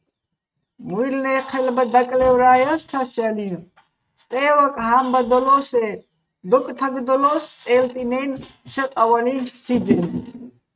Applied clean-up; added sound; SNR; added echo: neural mask model RNNoise.